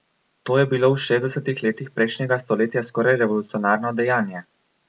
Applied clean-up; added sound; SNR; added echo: none; none; none; none.